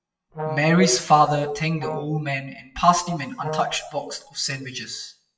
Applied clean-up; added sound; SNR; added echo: classical method WPE with log-MMSE.